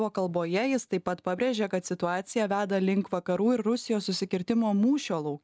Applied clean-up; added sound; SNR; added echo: none; none; none; none.